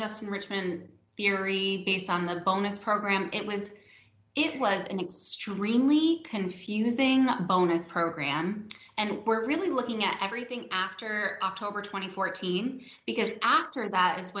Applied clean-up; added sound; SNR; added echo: none; none; none; none.